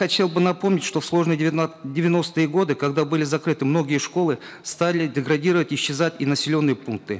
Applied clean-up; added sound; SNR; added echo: none; none; none; none.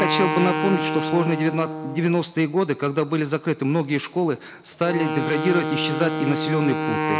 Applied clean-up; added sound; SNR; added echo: none; Wind instrument, woodwind instrument; 4 dB; none.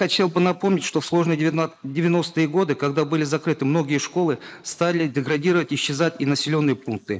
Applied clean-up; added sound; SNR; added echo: neural mask model Resemble Enhance denoiser.